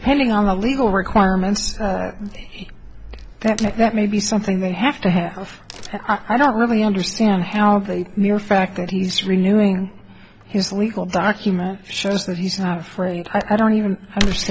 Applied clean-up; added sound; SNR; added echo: none; Tearing / Wood; 13 dB; none.